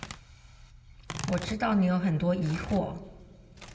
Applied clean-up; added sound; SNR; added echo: none; Tearing; 12 dB; reverberation time 0.9 s.